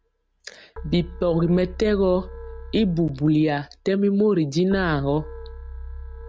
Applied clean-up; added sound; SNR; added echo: none; Keyboard (musical); 14 dB; none.